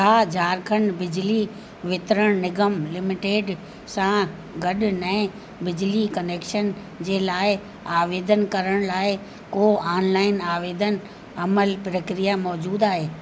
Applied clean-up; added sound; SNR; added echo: none; none; none; none.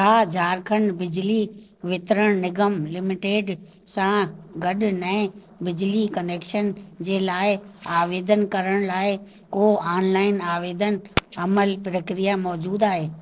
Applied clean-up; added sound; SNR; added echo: neural separator model SepFormer DNS4.